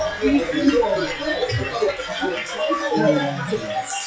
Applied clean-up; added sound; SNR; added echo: classical method WPE with log-MMSE.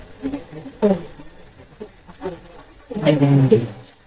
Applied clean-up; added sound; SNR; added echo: neural mask model DeepFilterNet 3.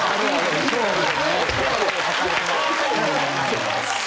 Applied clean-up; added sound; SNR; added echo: none; none; none; none.